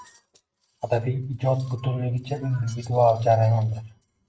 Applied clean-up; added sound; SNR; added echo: neural mask model RNNoise.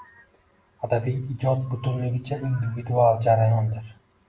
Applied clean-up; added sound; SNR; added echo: none; none; none; none.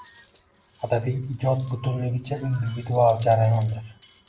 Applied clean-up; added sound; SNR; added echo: none; Cutlery, silverware; 20 dB; none.